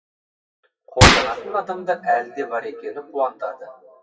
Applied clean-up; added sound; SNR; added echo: classical method WPE with log-MMSE.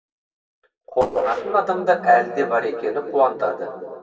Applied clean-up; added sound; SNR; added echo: neural separator model SepFormer DNS4.